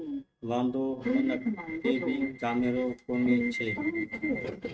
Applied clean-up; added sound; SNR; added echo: neural mask model RNNoise.